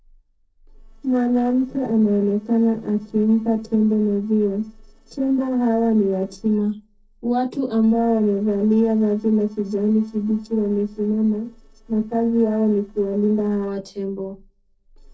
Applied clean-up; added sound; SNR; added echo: neural separator model SepFormer DNS4.